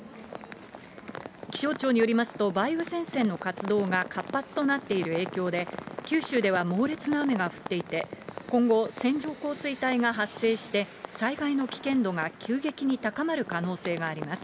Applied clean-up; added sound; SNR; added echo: none; none; none; none.